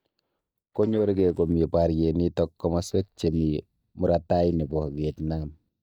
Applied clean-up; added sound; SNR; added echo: neural mask model DeepFilterNet 3.